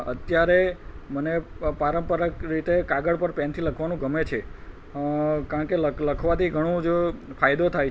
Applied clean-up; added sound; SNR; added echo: none; none; none; none.